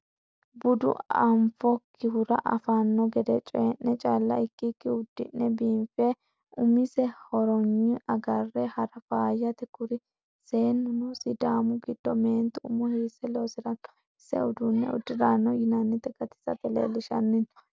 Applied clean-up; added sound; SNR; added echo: none; none; none; none.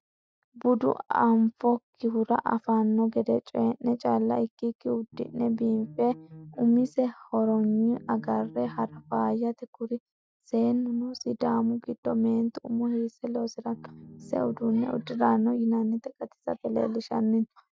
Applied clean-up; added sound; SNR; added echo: classical method Wiener filter.